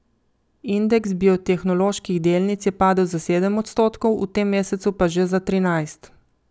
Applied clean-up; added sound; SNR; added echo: none; none; none; none.